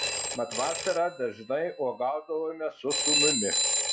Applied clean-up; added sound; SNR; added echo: classical method log-MMSE.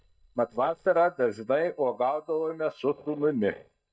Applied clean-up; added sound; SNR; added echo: neural mask model DeepFilterNet 3.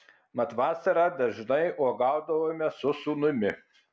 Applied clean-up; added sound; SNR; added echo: none; none; none; none.